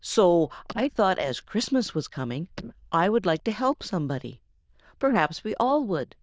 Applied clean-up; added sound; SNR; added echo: neural diffusion model UNIVERSE++.